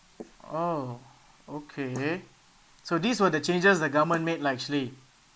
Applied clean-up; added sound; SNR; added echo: neural mask model Resemble Enhance denoiser.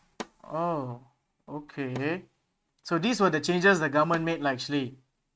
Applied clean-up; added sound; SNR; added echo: neural mask model RNNoise.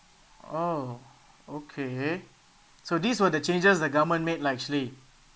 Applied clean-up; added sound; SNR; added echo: none; none; none; none.